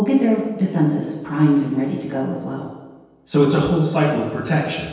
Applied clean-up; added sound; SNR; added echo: none; none; none; reverberation time 1.2 s.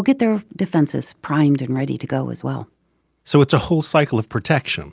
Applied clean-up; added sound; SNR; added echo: none; none; none; none.